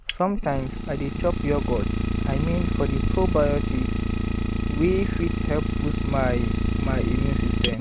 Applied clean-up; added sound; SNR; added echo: none; Idling; -4 dB; none.